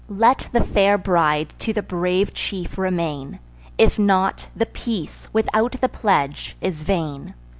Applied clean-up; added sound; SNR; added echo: none; none; none; none.